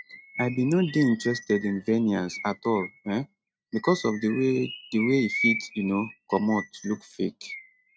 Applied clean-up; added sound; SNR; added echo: neural mask model RNNoise.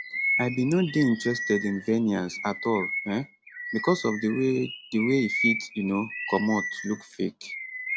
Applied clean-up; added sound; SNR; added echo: none; Bird vocalization, bird call, bird song; 6 dB; none.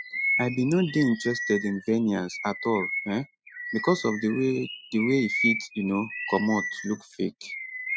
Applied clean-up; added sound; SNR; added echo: classical method spectral subtraction.